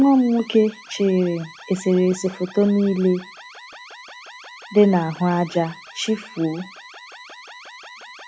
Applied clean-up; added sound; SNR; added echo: classical method log-MMSE.